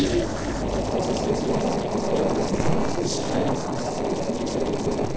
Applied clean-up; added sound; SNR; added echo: neural separator model SepFormer DNS4.